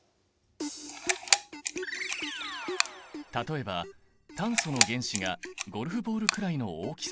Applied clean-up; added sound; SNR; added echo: none; Camera; -1 dB; none.